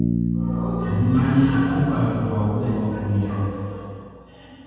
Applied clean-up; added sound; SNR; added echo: none; Bass guitar; 5 dB; reverberation time 2.1 s.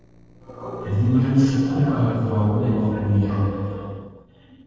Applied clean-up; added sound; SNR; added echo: neural separator model SepFormer DNS4.